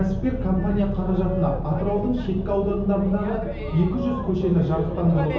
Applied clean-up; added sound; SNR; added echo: none; Boat, Water vehicle; 6 dB; reverberation time 0.7 s.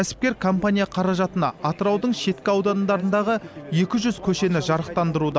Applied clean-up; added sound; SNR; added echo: none; none; none; none.